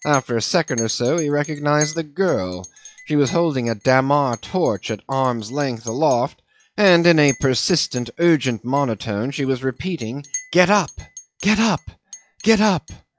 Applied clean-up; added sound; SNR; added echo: classical method log-MMSE.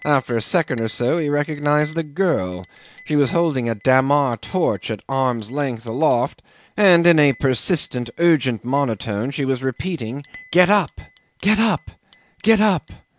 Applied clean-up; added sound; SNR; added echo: none; Chink, clink; 17 dB; none.